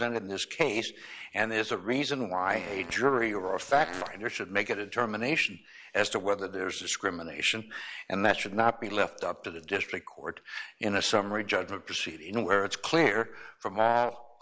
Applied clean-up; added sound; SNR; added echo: none; Fart; 13 dB; none.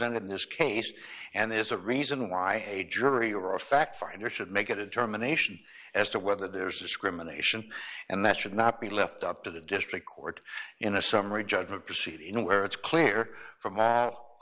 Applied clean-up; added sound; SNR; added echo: none; none; none; none.